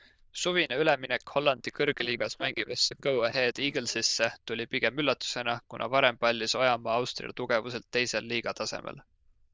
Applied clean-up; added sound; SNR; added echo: neural diffusion model UNIVERSE++.